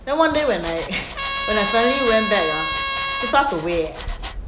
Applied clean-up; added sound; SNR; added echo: none; Trumpet + Domestic sounds, home sounds; 4 dB; none.